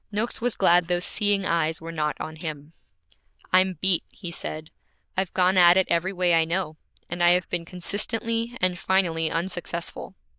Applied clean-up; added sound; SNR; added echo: neural diffusion model UNIVERSE++.